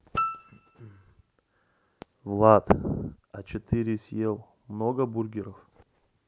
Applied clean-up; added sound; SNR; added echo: none; Piano; 7 dB; none.